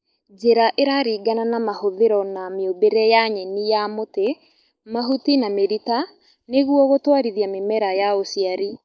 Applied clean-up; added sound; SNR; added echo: neural mask model Resemble Enhance denoiser.